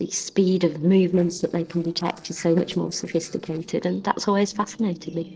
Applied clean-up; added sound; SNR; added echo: neural separator model SepFormer DNS4.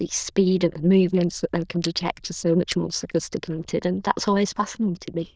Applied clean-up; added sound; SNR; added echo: neural diffusion model UNIVERSE++.